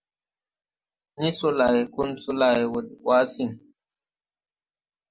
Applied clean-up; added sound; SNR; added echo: none; none; none; none.